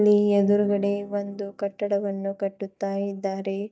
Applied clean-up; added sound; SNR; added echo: neural mask model DeepFilterNet 3.